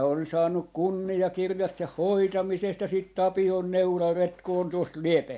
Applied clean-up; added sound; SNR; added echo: none; none; none; none.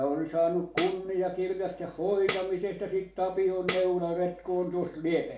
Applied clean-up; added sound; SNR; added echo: none; Tambourine; -1 dB; reverberation time 0.4 s.